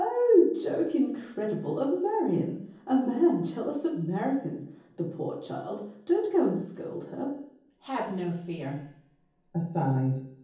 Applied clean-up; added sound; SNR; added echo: none; none; none; reverberation time 0.7 s.